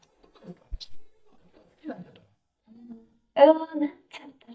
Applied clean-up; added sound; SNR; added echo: neural mask model DeepFilterNet 3.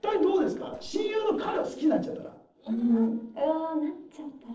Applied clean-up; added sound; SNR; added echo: neural separator model SepFormer DNS4.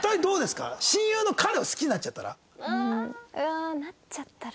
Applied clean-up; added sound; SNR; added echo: none; none; none; none.